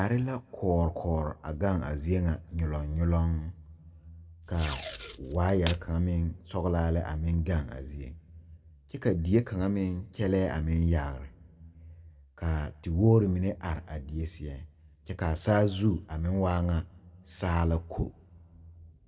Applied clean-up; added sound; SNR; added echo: none; Packing tape, duct tape; 6 dB; reverberation time 1.5 s.